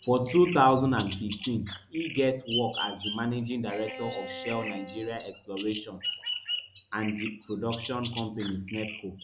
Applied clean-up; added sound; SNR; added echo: none; Bowed string instrument + Bird vocalization, bird call, bird song; 10 dB; none.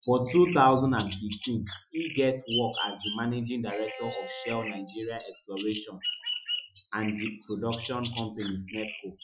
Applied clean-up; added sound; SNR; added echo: classical method Wiener filter.